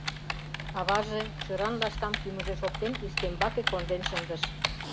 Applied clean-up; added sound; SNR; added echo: none; Typing; 1 dB; none.